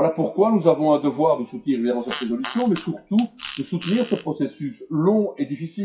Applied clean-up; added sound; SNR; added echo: classical method WPE with log-MMSE.